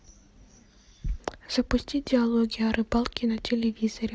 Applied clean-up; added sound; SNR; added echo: none; none; none; none.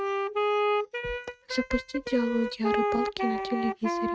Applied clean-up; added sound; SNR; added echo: neural mask model RNNoise.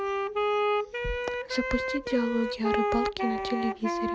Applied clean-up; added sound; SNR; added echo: none; Wind instrument, woodwind instrument; -2 dB; none.